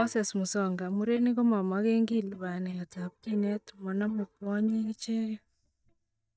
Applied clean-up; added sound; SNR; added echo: neural mask model DeepFilterNet 3.